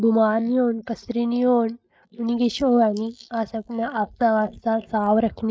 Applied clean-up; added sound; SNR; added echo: neural mask model Resemble Enhance denoiser.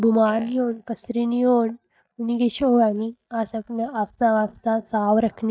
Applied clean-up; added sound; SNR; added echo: neural mask model DeepFilterNet 3.